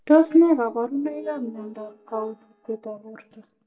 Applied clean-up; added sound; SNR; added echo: neural mask model DeepFilterNet 3.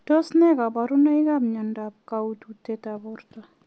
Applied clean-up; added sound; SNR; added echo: none; none; none; none.